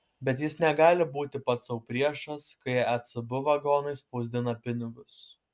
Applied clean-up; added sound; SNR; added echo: none; none; none; none.